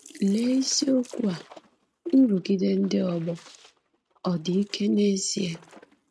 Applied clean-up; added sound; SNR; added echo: neural mask model RNNoise.